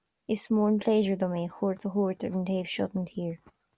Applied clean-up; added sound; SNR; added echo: none; none; none; none.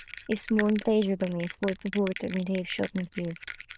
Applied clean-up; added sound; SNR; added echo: neural diffusion model UNIVERSE++.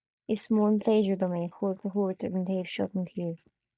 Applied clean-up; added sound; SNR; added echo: neural mask model DeepFilterNet 3.